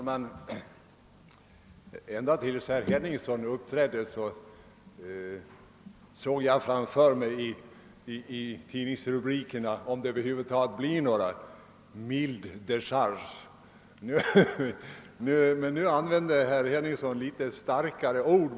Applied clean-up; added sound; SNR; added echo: none; none; none; none.